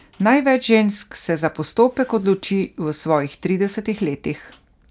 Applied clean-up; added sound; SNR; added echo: none; none; none; none.